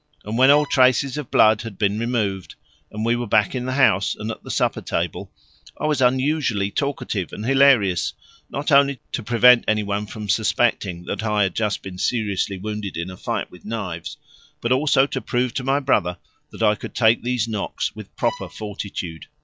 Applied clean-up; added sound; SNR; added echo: none; Bowed string instrument; 19 dB; none.